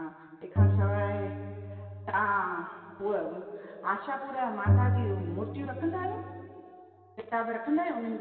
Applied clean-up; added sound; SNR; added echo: none; Bowed string instrument; -2 dB; reverberation time 2.6 s.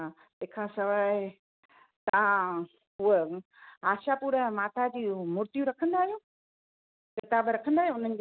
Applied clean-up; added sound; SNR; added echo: none; none; none; none.